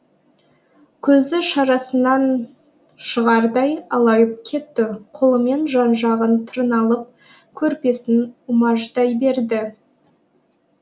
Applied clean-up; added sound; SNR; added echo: none; none; none; none.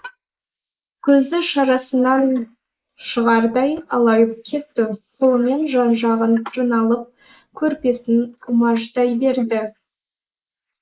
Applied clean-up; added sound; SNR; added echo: neural mask model Resemble Enhance denoiser.